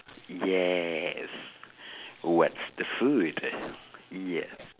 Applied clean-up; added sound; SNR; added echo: none; none; none; none.